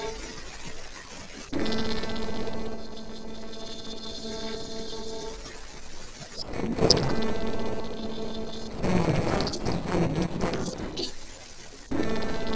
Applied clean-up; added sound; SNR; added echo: neural separator model SepFormer DNS4.